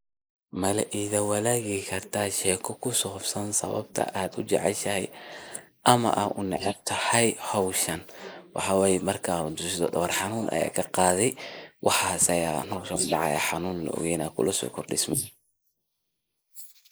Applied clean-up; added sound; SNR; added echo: neural mask model Resemble Enhance denoiser.